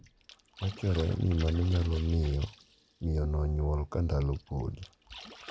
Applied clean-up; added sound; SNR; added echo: none; Water / Splash, splatter; 19 dB; none.